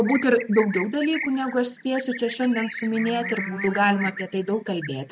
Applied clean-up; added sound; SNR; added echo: none; Livestock, farm animals, working animals; 11 dB; none.